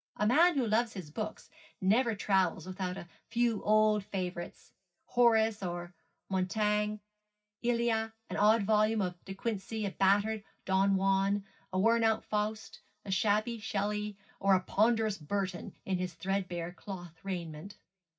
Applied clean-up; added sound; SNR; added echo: none; none; none; reverberation time 0.4 s.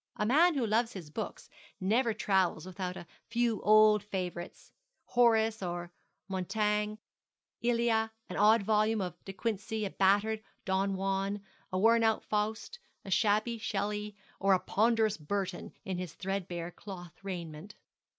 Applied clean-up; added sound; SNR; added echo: none; none; none; none.